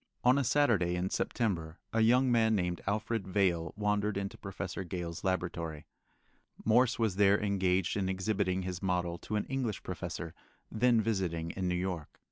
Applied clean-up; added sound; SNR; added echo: none; none; none; none.